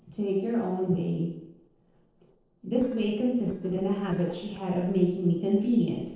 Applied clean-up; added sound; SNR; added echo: neural separator model SepFormer DNS4.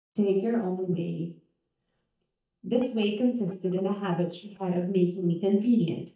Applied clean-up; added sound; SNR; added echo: neural mask model DeepFilterNet 3.